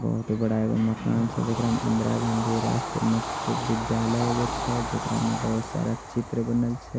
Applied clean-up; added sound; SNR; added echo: none; Train / Bird vocalization, bird call, bird song; 7 dB; none.